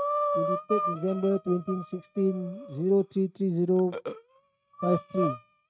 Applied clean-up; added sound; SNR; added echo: neural mask model RNNoise.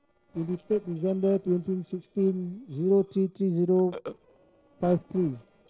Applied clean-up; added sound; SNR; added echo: neural separator model SepFormer DNS4.